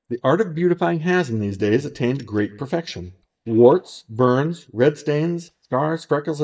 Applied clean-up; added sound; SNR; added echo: neural mask model DeepFilterNet 3.